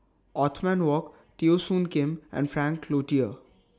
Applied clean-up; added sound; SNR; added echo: none; none; none; none.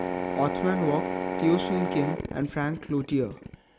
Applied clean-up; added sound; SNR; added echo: none; Drill; 3 dB; none.